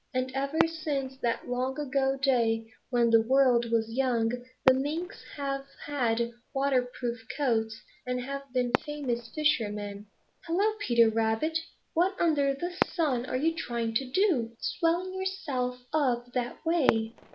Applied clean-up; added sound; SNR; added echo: none; Fireworks; 13 dB; none.